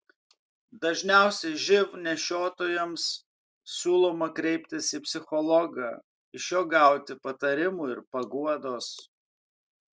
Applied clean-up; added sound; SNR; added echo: none; none; none; none.